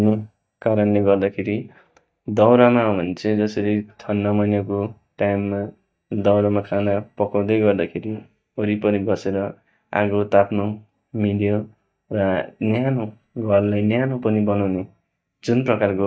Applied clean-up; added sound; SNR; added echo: neural mask model DeepFilterNet 3.